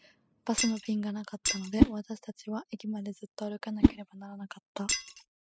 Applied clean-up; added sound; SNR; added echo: classical method spectral subtraction.